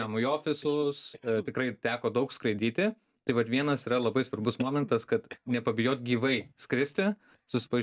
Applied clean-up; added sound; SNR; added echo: neural mask model DeepFilterNet 3.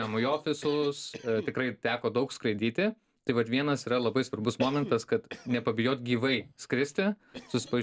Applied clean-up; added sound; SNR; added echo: neural separator model SepFormer DNS4.